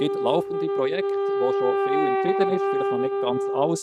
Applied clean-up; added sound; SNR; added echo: neural mask model RNNoise.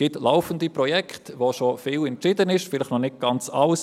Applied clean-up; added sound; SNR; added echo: none; none; none; none.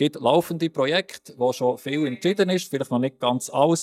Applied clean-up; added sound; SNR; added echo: neural mask model DeepFilterNet 3.